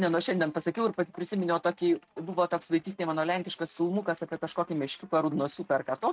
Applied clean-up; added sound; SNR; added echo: neural mask model RNNoise.